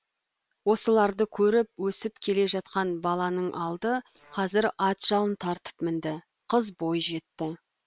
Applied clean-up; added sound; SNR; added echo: neural separator model SepFormer WHAM!.